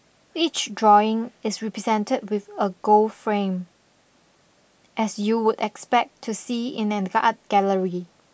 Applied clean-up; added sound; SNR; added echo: none; none; none; none.